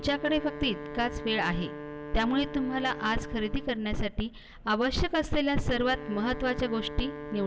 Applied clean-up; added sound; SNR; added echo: none; Wind instrument, woodwind instrument; 12 dB; none.